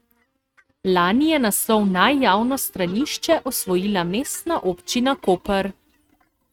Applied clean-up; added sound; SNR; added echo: neural mask model RNNoise.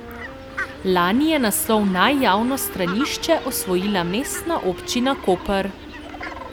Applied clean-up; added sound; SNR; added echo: none; Fowl + Wind instrument, woodwind instrument; 11 dB; none.